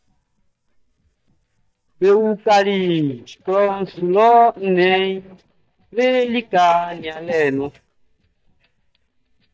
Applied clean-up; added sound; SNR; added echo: neural mask model DeepFilterNet 3.